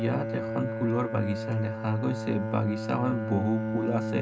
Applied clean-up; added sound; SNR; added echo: none; Bowed string instrument; 3 dB; reverberation time 0.2 s.